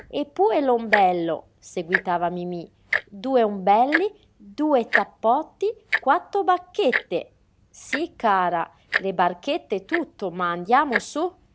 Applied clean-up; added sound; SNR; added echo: none; Tick-tock; 8 dB; none.